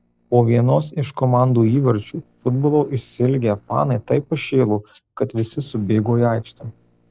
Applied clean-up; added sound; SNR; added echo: neural separator model SepFormer DNS4.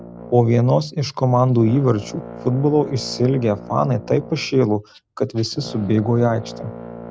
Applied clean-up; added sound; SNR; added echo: none; Brass instrument; 17 dB; none.